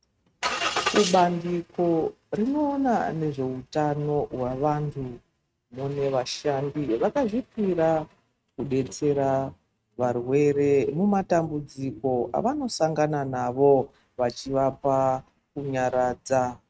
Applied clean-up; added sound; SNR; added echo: neural mask model RNNoise.